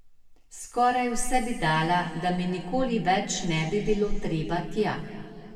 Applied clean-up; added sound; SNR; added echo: none; none; none; reverberation time 2.4 s.